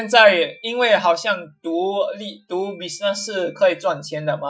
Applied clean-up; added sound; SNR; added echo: classical method Wiener filter.